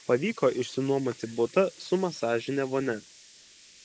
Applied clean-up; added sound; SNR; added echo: neural mask model Resemble Enhance denoiser.